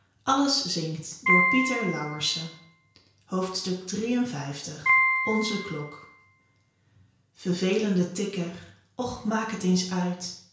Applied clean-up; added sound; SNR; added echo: none; Piano; -2 dB; reverberation time 0.5 s.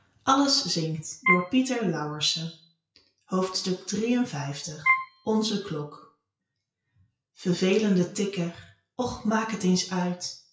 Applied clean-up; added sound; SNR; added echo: classical method WPE with log-MMSE.